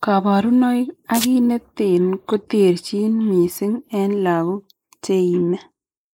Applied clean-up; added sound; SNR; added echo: neural mask model Resemble Enhance denoiser.